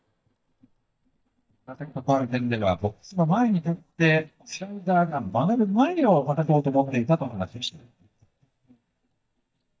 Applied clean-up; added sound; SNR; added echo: neural mask model DeepFilterNet 3.